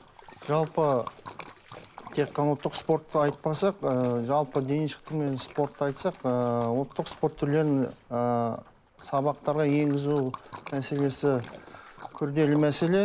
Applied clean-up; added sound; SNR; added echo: none; Splash, splatter; 19 dB; none.